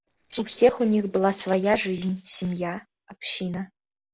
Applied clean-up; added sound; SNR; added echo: neural separator model SepFormer DNS4.